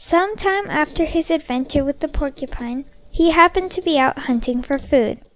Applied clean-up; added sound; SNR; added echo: none; Squeak; 19 dB; none.